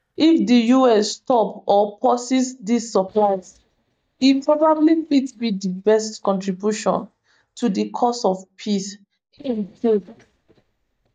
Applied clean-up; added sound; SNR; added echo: neural mask model DeepFilterNet 3.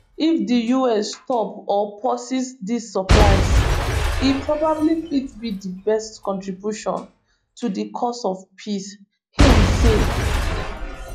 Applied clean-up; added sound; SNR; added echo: classical method log-MMSE.